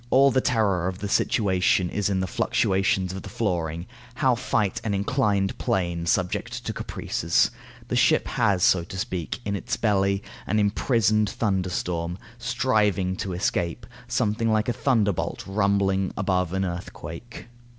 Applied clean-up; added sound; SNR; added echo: none; none; none; none.